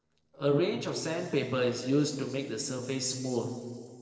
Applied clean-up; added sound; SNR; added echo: neural separator model SepFormer DNS4.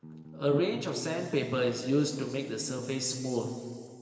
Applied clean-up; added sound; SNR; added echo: none; Bass guitar; 14 dB; reverberation time 2.6 s.